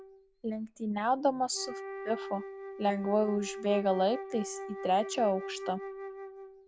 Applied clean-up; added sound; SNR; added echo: none; Wind instrument, woodwind instrument; 10 dB; none.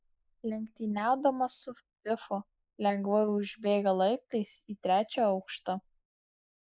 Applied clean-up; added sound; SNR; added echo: neural mask model Resemble Enhance denoiser.